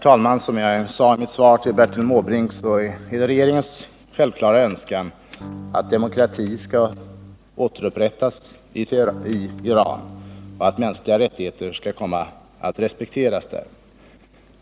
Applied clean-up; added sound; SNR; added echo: none; Electric guitar / Strum; 16 dB; none.